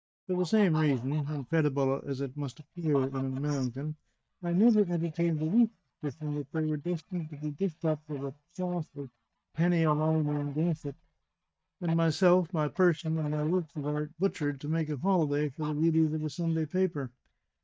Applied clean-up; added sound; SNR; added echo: neural mask model DeepFilterNet 3.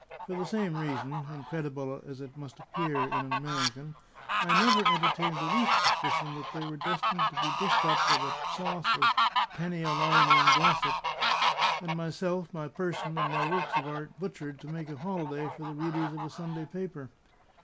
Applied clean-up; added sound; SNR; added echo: none; Fowl; -5 dB; none.